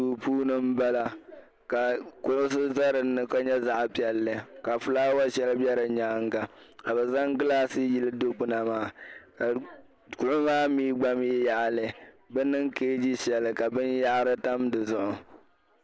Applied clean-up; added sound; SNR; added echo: none; none; none; none.